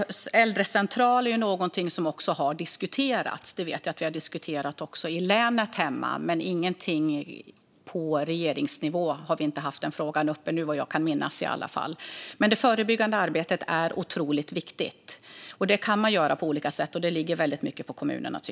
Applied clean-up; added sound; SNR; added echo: none; none; none; none.